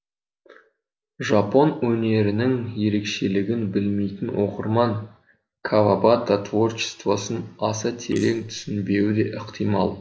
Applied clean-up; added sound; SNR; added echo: neural separator model SepFormer DNS4.